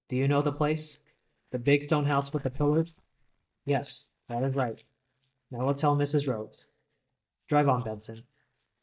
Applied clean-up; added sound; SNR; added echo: neural mask model DeepFilterNet 3.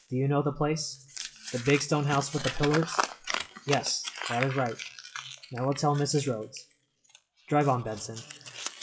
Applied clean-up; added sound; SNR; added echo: classical method WPE with log-MMSE.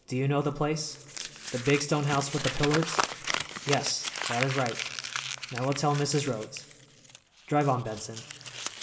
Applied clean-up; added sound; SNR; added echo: none; Crumpling, crinkling; 6 dB; reverberation time 2.5 s.